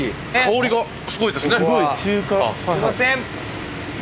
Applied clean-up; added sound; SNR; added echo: none; none; none; none.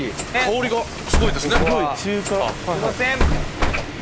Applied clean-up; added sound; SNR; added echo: none; Bus; 0 dB; none.